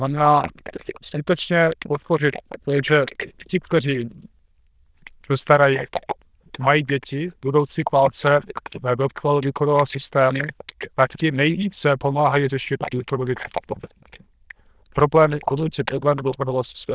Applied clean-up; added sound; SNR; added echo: neural diffusion model UNIVERSE++.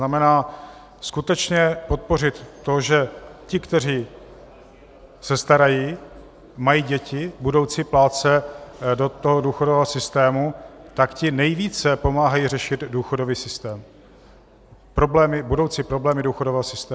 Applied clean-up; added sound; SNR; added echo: none; none; none; none.